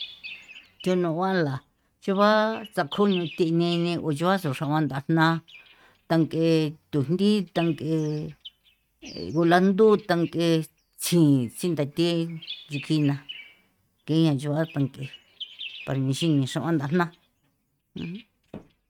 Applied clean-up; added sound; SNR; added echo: neural mask model RNNoise.